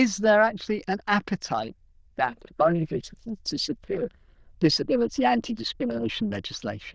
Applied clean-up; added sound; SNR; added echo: neural diffusion model UNIVERSE++.